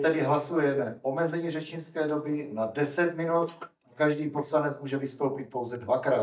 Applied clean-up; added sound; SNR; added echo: neural mask model DeepFilterNet 3.